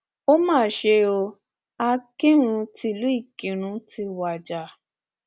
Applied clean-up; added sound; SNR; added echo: none; none; none; none.